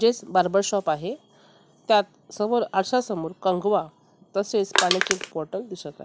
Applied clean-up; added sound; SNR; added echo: none; Crushing; -1 dB; none.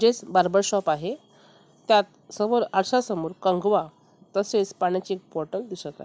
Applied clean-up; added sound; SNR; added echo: none; none; none; none.